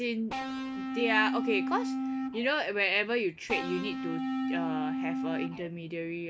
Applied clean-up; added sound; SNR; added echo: none; Electric guitar / Bass guitar; 0 dB; none.